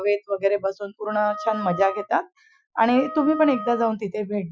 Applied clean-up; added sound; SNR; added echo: classical method Wiener filter.